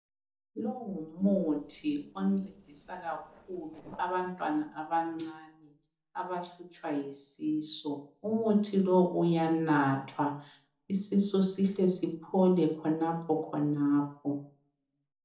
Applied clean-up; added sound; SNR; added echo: neural separator model SepFormer DNS4.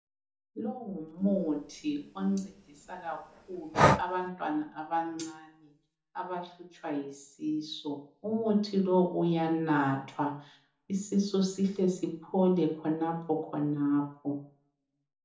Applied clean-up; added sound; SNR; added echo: none; Breathing; 1 dB; reverberation time 1.0 s.